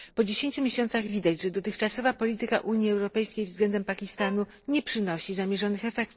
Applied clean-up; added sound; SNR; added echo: neural separator model SepFormer DNS4.